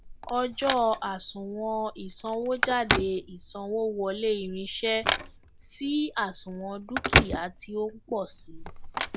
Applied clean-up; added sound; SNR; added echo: none; Telephone; 2 dB; none.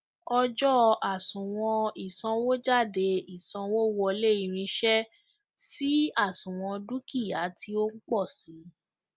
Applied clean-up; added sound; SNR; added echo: none; none; none; none.